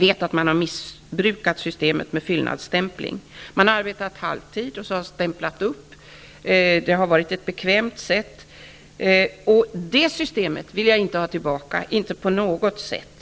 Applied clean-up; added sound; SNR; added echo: none; none; none; none.